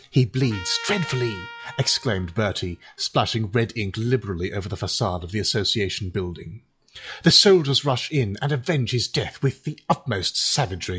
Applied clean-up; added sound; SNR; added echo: classical method log-MMSE.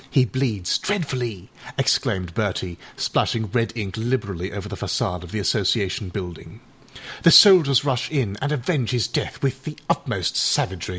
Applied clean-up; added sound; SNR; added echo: none; none; none; none.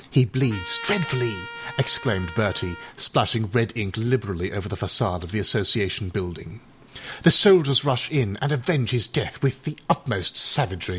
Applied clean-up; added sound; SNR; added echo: none; Trumpet; 14 dB; none.